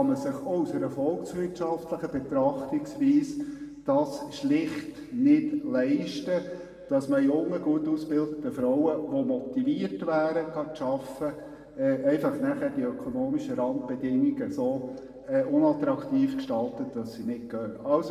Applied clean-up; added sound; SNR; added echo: none; none; none; reverberation time 1.5 s.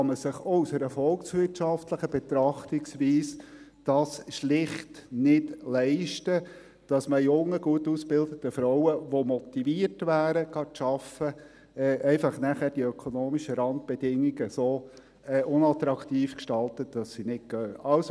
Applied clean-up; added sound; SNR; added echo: none; none; none; none.